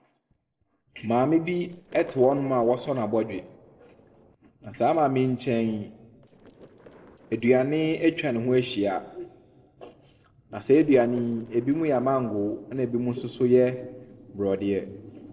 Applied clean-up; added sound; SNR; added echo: neural separator model SepFormer DNS4.